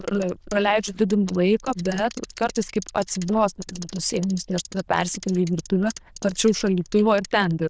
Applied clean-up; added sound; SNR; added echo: neural diffusion model UNIVERSE++.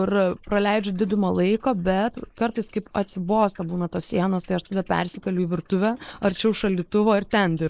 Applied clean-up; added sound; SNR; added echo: neural mask model Resemble Enhance denoiser.